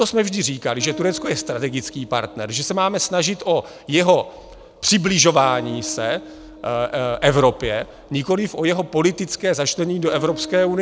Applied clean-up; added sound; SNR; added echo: none; Acoustic guitar; 18 dB; none.